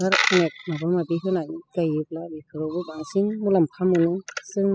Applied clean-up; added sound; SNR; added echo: classical method spectral subtraction.